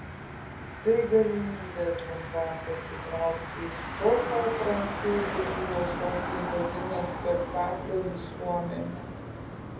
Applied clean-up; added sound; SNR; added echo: none; Motor vehicle (road); 5 dB; reverberation time 0.7 s.